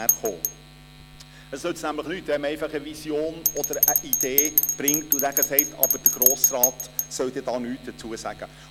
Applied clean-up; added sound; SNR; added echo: none; Bell; -4 dB; none.